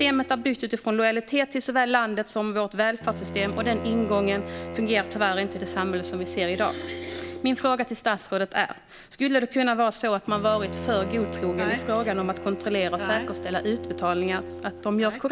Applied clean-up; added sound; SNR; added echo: none; Bowed string instrument; 11 dB; none.